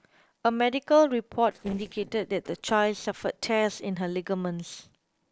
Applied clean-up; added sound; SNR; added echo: neural separator model SepFormer DNS4.